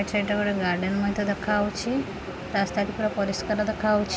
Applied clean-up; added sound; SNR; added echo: none; none; none; none.